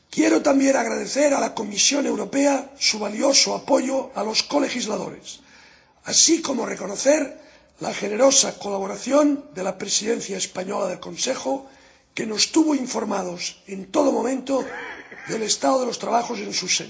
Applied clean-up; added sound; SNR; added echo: none; none; none; reverberation time 0.4 s.